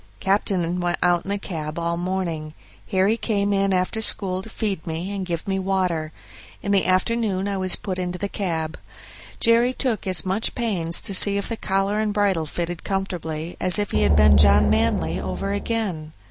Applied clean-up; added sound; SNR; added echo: none; Drum; -3 dB; none.